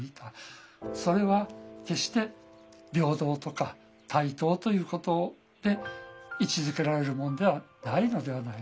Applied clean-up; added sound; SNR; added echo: none; none; none; none.